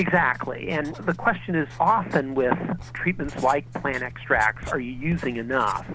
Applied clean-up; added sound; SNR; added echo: none; Writing; 14 dB; none.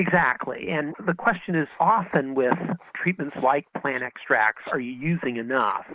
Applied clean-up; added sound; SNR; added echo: neural mask model Resemble Enhance denoiser.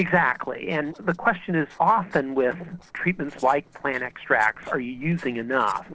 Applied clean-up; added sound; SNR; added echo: neural separator model SepFormer DNS4.